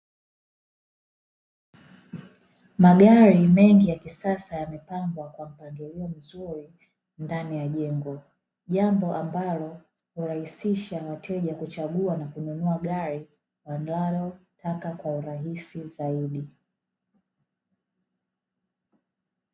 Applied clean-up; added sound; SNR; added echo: none; none; none; none.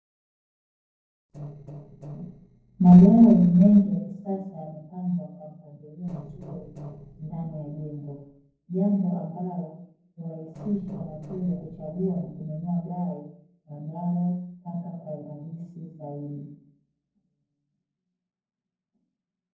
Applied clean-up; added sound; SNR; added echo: neural separator model SepFormer DNS4.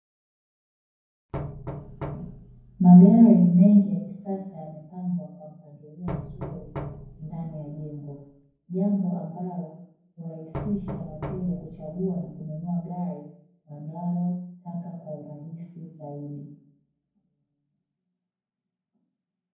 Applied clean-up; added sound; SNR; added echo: none; Knock; 13 dB; reverberation time 0.9 s.